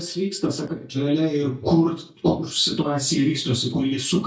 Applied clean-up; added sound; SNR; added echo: neural mask model DeepFilterNet 3.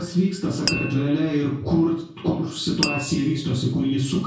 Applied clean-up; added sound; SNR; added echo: none; Glass; 9 dB; reverberation time 0.6 s.